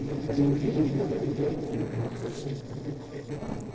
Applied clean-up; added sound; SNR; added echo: neural separator model SepFormer DNS4.